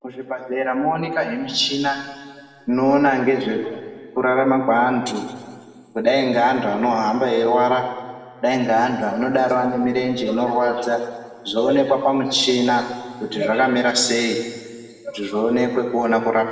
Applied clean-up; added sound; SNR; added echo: none; none; none; reverberation time 1.8 s.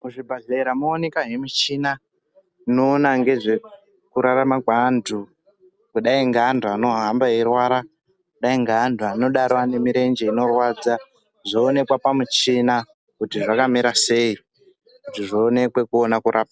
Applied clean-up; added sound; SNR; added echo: none; none; none; none.